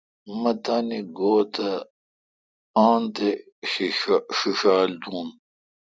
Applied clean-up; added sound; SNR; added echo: none; none; none; none.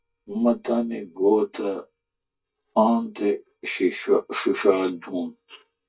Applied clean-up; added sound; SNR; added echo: neural mask model DeepFilterNet 3.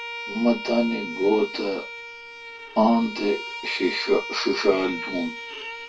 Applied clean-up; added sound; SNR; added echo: none; Bowed string instrument; 10 dB; reverberation time 0.1 s.